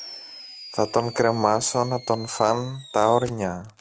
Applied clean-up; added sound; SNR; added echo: none; Fireworks; 18 dB; none.